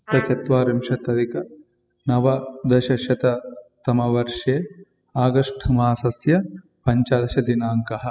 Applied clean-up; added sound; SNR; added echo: classical method spectral subtraction.